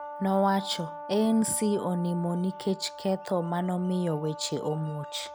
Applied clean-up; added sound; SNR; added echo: none; Brass instrument; 13 dB; none.